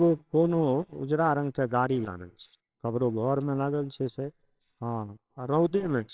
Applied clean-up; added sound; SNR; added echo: neural separator model SepFormer WHAMR!.